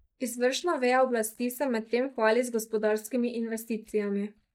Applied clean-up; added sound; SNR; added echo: neural mask model DeepFilterNet 3.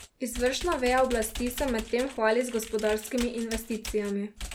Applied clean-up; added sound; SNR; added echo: none; Computer keyboard; 11 dB; none.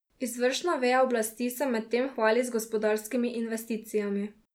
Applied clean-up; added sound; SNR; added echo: none; none; none; none.